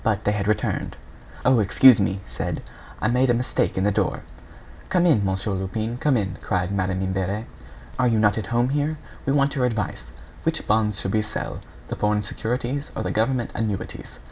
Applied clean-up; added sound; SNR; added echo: none; none; none; none.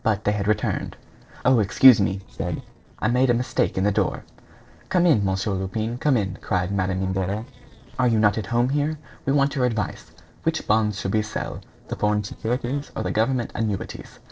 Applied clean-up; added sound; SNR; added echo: neural separator model SepFormer DNS4.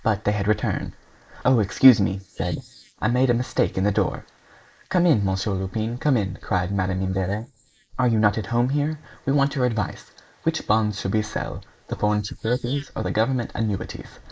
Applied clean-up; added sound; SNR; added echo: neural mask model Resemble Enhance denoiser.